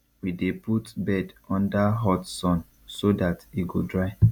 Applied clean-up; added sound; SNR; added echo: none; none; none; none.